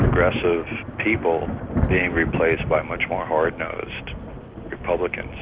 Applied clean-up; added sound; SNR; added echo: none; Thunder; 3 dB; none.